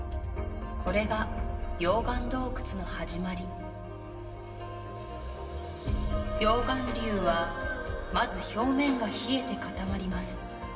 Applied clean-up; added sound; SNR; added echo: none; none; none; reverberation time 2.1 s.